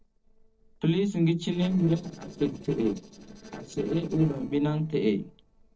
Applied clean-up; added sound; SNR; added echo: neural separator model SepFormer DNS4.